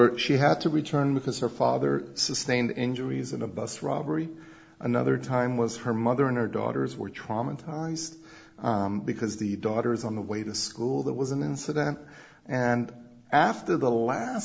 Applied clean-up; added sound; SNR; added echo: none; none; none; none.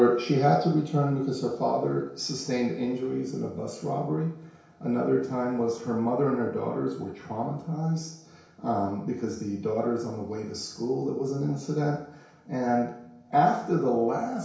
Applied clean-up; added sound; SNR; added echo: none; none; none; reverberation time 0.6 s.